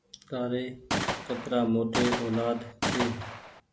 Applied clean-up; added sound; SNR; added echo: none; Gunshot, gunfire; 2 dB; none.